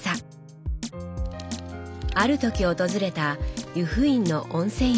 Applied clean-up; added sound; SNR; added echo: none; Drum kit; 8 dB; none.